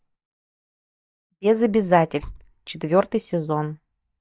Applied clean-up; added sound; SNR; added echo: neural mask model DeepFilterNet 3.